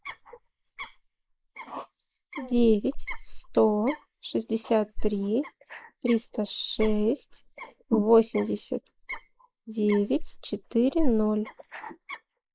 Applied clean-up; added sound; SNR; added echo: neural mask model Resemble Enhance denoiser.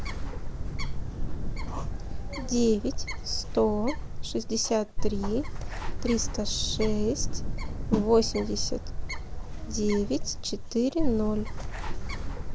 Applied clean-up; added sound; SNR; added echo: none; Bird; 0 dB; none.